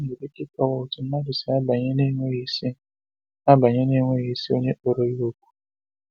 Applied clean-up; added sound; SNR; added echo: none; none; none; none.